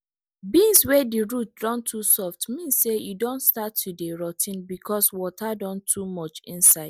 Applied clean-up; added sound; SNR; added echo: none; none; none; none.